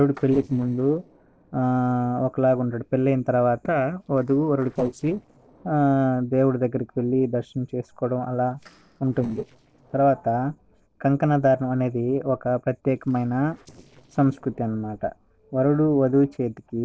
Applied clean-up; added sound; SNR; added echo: neural separator model SepFormer DNS4.